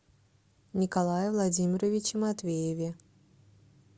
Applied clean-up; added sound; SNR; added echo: none; none; none; none.